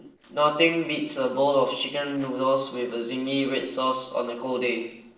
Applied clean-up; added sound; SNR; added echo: neural separator model SepFormer DNS4.